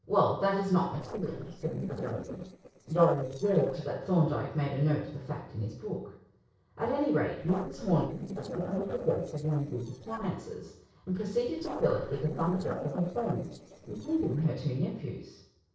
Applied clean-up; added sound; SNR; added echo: neural separator model SepFormer DNS4.